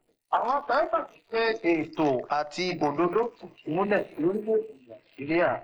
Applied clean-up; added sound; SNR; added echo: neural mask model Resemble Enhance denoiser.